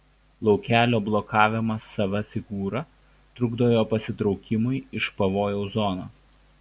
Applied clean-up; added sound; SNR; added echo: none; none; none; none.